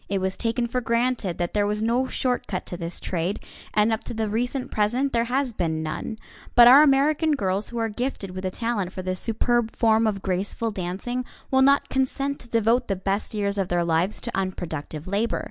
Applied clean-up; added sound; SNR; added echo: none; none; none; none.